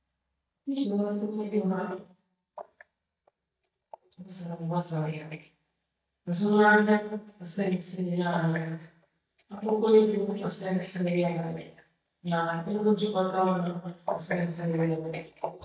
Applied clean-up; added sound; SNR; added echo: neural mask model DeepFilterNet 3.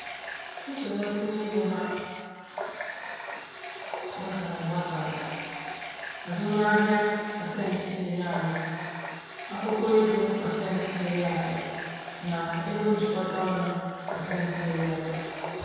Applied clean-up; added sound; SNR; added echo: none; Water tap, faucet; 9 dB; reverberation time 2.2 s.